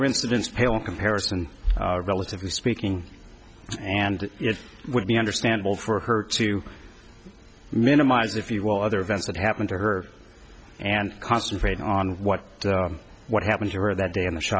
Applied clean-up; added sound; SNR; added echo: none; none; none; none.